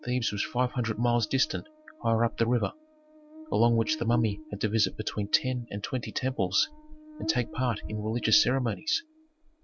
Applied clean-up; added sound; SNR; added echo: none; Buzz; 16 dB; none.